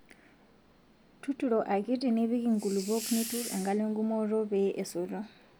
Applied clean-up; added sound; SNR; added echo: none; Hiss; 9 dB; none.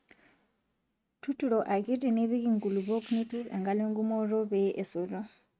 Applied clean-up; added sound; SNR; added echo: neural mask model RNNoise.